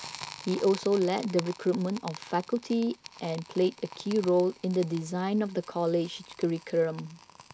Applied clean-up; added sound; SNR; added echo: none; Crackle; 17 dB; none.